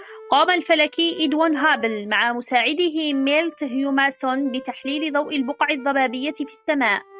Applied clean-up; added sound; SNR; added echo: neural mask model RNNoise.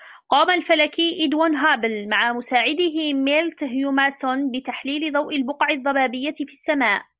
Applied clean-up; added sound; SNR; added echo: none; none; none; none.